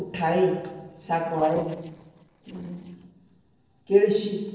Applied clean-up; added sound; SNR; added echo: neural separator model SepFormer DNS4.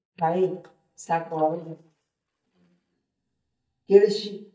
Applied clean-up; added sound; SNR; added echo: neural mask model DeepFilterNet 3.